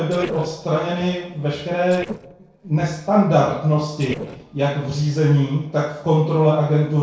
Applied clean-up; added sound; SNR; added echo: neural separator model SepFormer DNS4.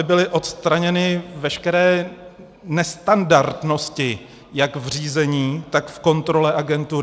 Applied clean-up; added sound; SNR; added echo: none; none; none; none.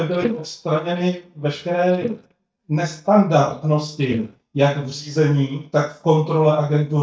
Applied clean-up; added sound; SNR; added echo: neural mask model DeepFilterNet 3.